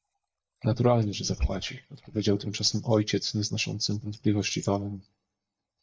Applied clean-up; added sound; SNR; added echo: neural mask model DeepFilterNet 3.